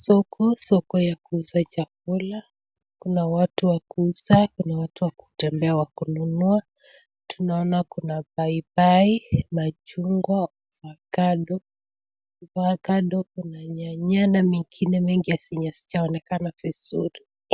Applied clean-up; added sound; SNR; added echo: none; none; none; none.